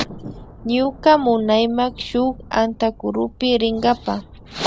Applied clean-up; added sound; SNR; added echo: none; Thunder; 19 dB; none.